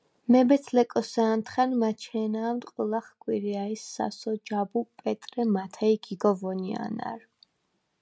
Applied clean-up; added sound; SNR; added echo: none; none; none; none.